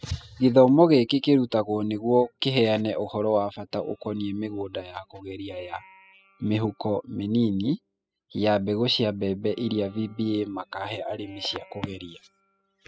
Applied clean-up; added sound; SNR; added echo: classical method spectral subtraction.